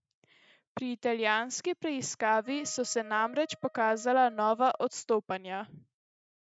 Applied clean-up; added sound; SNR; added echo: neural mask model RNNoise.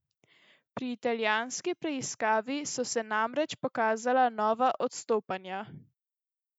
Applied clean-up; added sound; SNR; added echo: none; none; none; none.